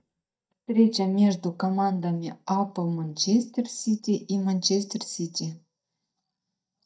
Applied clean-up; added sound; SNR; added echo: neural mask model DeepFilterNet 3.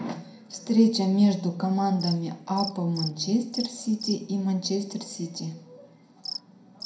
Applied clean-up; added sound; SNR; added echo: none; Cricket; 15 dB; reverberation time 0.4 s.